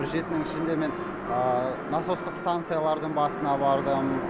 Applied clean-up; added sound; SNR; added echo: none; Wind instrument, woodwind instrument; 14 dB; none.